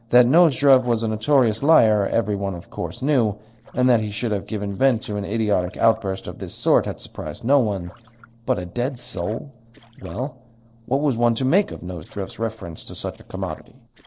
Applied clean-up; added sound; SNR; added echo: neural separator model SepFormer DNS4.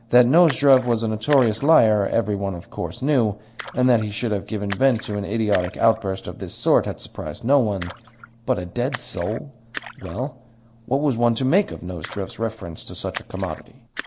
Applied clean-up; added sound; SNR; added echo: none; Splash, splatter; 19 dB; none.